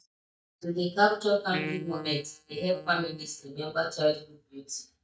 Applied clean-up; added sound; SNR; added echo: neural mask model DeepFilterNet 3.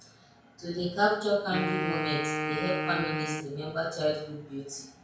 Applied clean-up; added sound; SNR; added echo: none; Wind instrument, woodwind instrument; 2 dB; reverberation time 0.5 s.